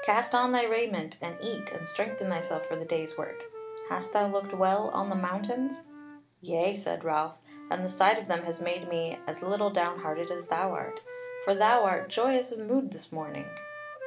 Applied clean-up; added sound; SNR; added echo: none; Wind instrument, woodwind instrument; 12 dB; none.